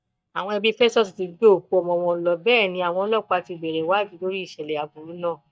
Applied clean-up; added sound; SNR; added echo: neural mask model DeepFilterNet 3.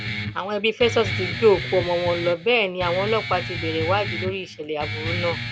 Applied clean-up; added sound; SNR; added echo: none; Guitar; 6 dB; none.